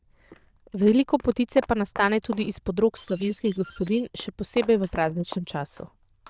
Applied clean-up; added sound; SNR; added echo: neural diffusion model UNIVERSE++.